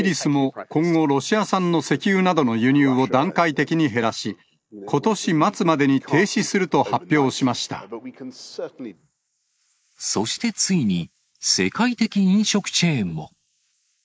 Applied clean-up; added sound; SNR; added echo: neural mask model Resemble Enhance denoiser.